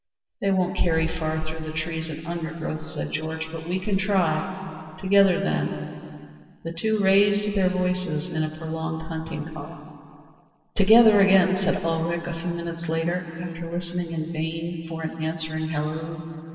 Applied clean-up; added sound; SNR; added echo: none; none; none; reverberation time 2.5 s.